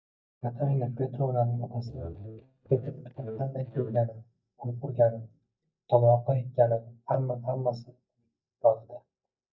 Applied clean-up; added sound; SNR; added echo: neural mask model DeepFilterNet 3.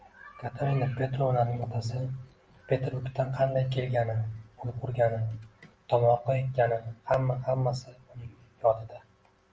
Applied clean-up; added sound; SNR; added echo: none; none; none; none.